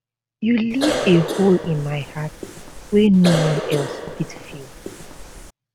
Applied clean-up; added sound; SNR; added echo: none; Cough; 7 dB; none.